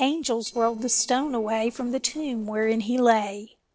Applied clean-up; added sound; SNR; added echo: neural separator model SepFormer DNS4.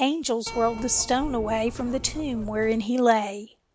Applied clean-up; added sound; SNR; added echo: none; Keyboard (musical); 12 dB; none.